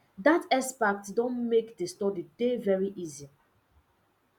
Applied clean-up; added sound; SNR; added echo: none; none; none; none.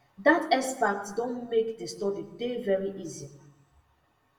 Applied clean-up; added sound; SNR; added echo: none; none; none; reverberation time 0.8 s.